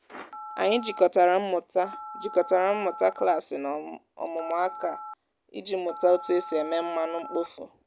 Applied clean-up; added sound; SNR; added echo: none; Telephone; 14 dB; none.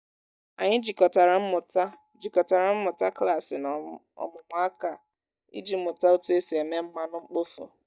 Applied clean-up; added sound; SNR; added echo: neural mask model DeepFilterNet 3.